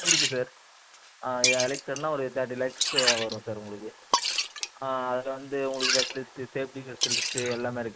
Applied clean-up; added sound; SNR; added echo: neural mask model Resemble Enhance denoiser.